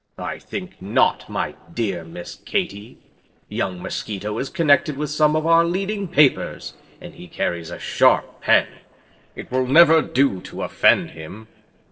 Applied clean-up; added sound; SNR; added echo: neural separator model SepFormer DNS4.